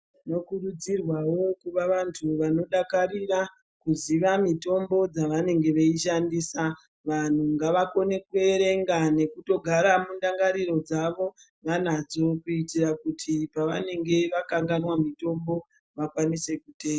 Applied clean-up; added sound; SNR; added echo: none; none; none; none.